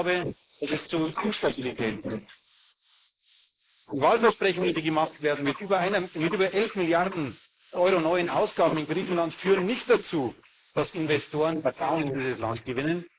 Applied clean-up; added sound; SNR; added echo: neural mask model Resemble Enhance denoiser.